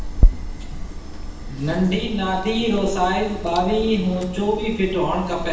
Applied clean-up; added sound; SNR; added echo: none; Chewing, mastication; 2 dB; reverberation time 0.9 s.